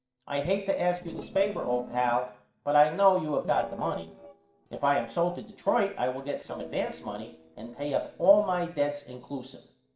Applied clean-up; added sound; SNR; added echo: neural separator model SepFormer DNS4.